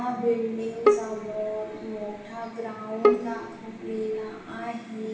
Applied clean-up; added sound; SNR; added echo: none; Bowed string instrument; -3 dB; reverberation time 0.9 s.